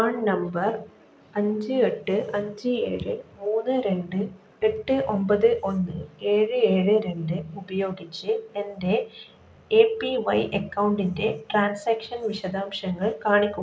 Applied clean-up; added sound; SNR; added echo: none; none; none; none.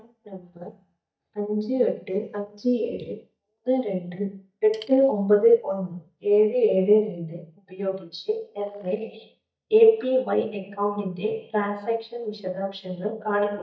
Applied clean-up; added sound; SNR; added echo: neural mask model DeepFilterNet 3.